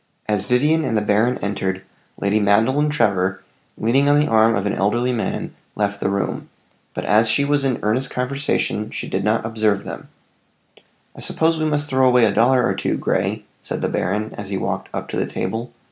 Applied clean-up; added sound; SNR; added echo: none; none; none; none.